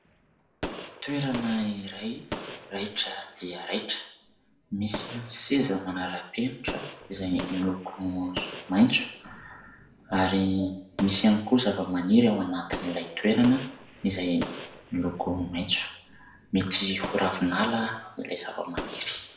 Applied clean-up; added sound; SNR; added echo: none; Gunshot, gunfire; 14 dB; reverberation time 0.5 s.